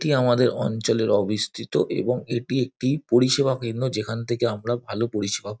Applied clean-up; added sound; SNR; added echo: none; none; none; none.